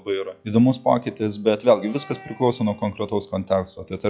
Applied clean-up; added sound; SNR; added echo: classical method log-MMSE.